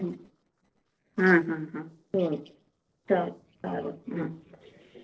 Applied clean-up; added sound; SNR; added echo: neural separator model SepFormer DNS4.